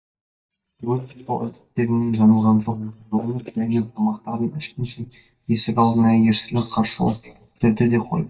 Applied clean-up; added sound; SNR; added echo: neural mask model DeepFilterNet 3.